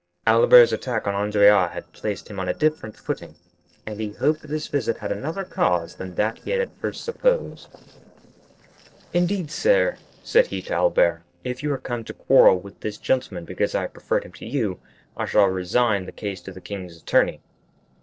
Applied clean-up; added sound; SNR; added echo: neural separator model SepFormer DNS4.